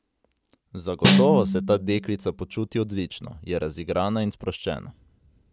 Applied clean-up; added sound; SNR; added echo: none; Snare drum; -3 dB; none.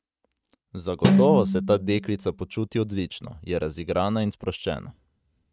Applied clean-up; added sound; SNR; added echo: neural mask model RNNoise.